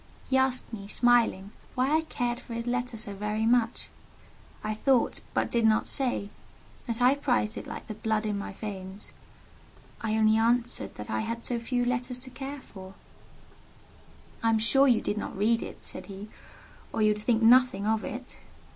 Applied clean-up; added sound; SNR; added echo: none; none; none; none.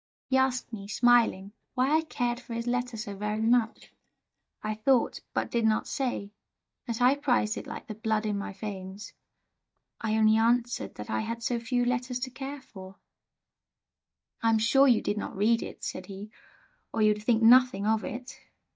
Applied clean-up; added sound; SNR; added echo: neural mask model DeepFilterNet 3.